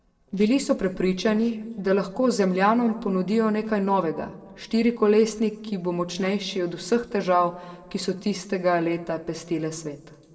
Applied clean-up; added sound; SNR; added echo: neural separator model SepFormer DNS4.